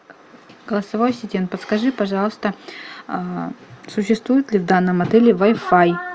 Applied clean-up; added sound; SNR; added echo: none; none; none; none.